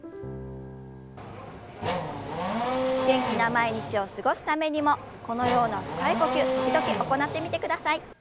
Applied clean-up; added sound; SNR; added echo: none; Race car, auto racing / Accelerating, revving, vroom; 2 dB; none.